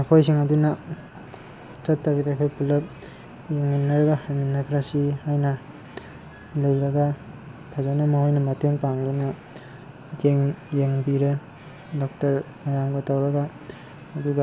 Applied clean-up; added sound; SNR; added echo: none; Wind / Ocean; 19 dB; none.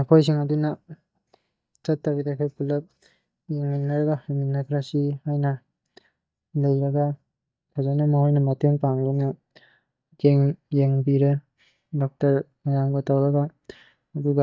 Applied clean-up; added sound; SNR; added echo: neural mask model DeepFilterNet 3.